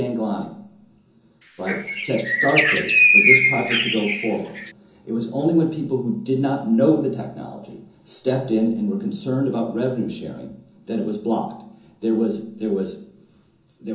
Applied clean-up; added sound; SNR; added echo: none; Bird; -5 dB; reverberation time 0.6 s.